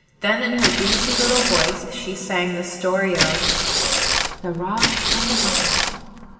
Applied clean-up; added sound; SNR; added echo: none; Tearing; -3 dB; reverberation time 2.7 s.